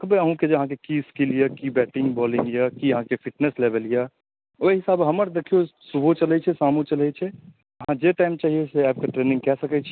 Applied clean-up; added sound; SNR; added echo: none; none; none; none.